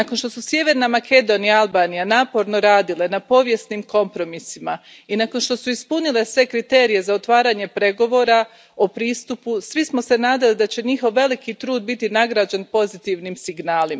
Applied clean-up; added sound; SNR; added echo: none; none; none; none.